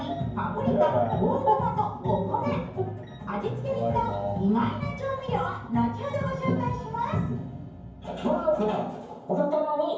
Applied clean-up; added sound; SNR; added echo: none; none; none; reverberation time 0.9 s.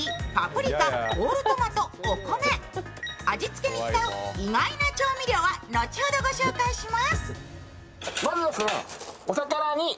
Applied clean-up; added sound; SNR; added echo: none; none; none; none.